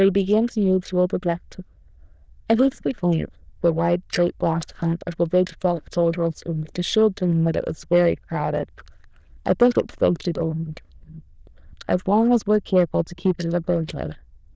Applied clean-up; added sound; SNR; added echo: neural diffusion model UNIVERSE++.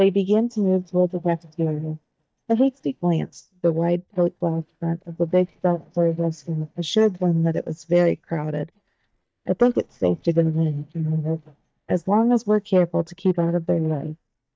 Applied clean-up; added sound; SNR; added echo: neural mask model DeepFilterNet 3.